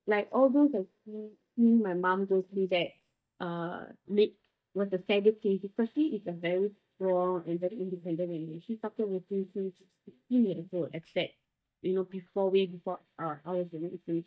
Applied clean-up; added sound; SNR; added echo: neural mask model DeepFilterNet 3.